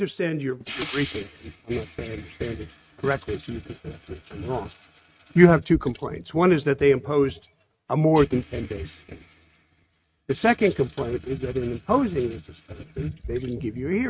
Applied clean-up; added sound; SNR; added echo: neural mask model RNNoise.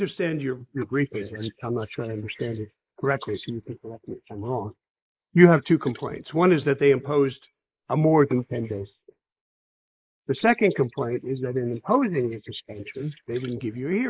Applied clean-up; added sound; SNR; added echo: neural mask model Resemble Enhance denoiser.